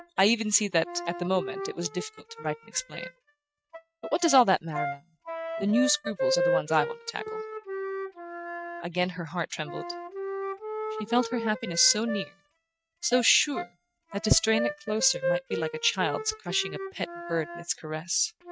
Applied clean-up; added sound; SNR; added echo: neural mask model RNNoise.